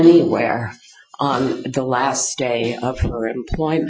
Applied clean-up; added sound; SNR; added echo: classical method Wiener filter.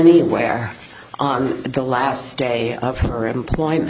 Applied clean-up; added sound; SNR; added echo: none; none; none; none.